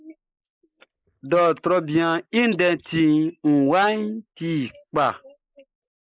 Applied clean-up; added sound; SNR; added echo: neural mask model Resemble Enhance denoiser.